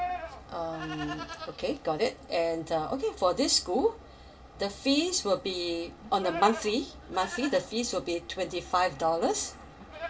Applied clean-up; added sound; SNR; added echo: none; Livestock, farm animals, working animals; 13 dB; reverberation time 0.2 s.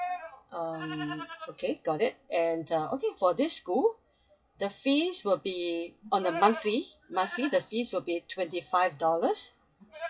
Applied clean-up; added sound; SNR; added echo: classical method WPE with log-MMSE.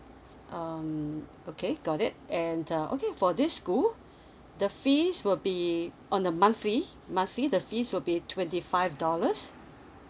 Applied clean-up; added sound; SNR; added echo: none; none; none; none.